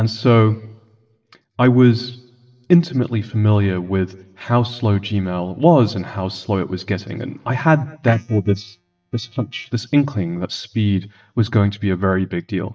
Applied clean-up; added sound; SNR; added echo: neural mask model DeepFilterNet 3.